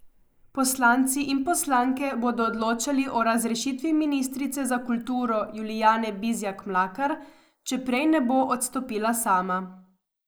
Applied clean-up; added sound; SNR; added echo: neural mask model Resemble Enhance denoiser.